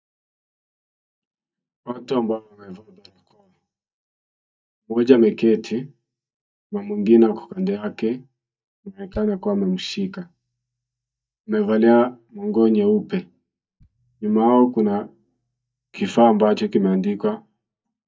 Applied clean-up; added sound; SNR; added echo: neural mask model DeepFilterNet 3.